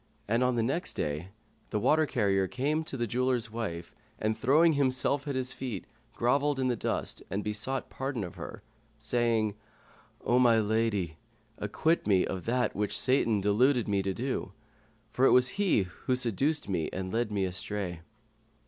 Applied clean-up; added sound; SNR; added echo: none; none; none; none.